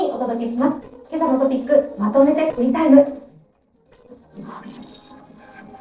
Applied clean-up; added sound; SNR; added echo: neural separator model SepFormer DNS4.